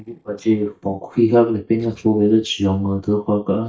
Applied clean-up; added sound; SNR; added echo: neural mask model DeepFilterNet 3.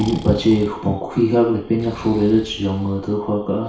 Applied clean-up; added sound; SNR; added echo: none; Breathing; 18 dB; reverberation time 0.6 s.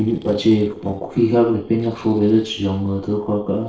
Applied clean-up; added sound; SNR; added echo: neural separator model SepFormer DNS4.